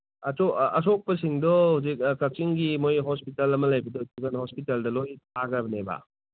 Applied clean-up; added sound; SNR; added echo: none; none; none; none.